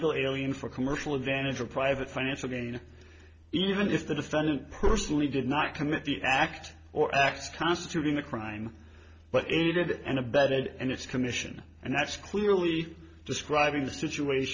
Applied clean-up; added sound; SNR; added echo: none; none; none; none.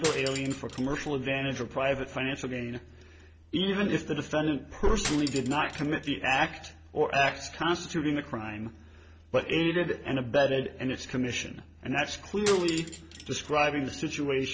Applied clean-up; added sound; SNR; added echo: none; Cutlery, silverware; 10 dB; none.